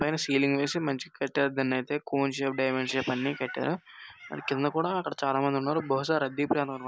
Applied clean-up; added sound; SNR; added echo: none; Meow; 19 dB; none.